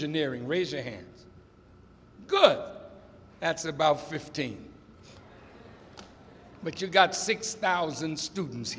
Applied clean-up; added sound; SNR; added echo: none; none; none; none.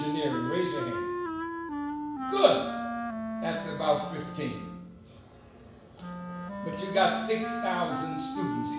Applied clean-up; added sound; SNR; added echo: none; Wind instrument, woodwind instrument; 3 dB; reverberation time 0.7 s.